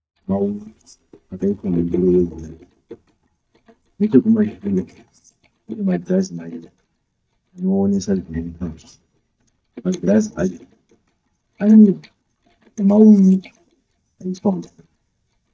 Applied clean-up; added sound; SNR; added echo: neural mask model DeepFilterNet 3.